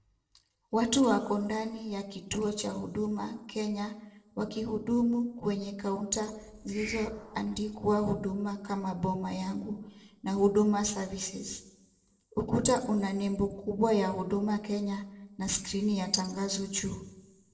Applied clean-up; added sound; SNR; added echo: neural separator model SepFormer DNS4.